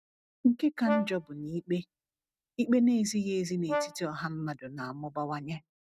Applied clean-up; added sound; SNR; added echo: neural mask model RNNoise.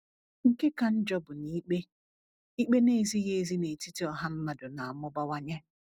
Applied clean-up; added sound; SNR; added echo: none; none; none; none.